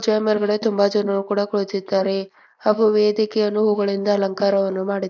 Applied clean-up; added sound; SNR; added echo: neural mask model Resemble Enhance denoiser.